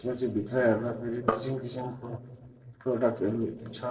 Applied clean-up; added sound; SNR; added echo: neural separator model SepFormer DNS4.